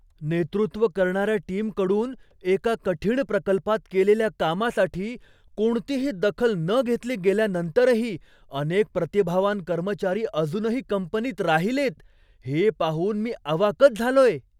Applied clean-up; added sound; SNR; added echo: none; none; none; none.